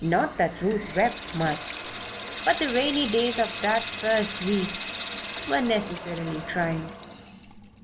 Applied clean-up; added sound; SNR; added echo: none; Sink (filling or washing) / Water tap, faucet; 7 dB; none.